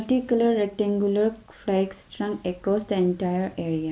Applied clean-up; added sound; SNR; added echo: none; none; none; none.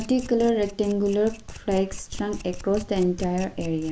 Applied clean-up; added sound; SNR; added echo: none; Domestic sounds, home sounds; 13 dB; none.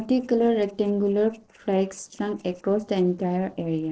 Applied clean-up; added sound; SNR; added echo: neural separator model SepFormer DNS4.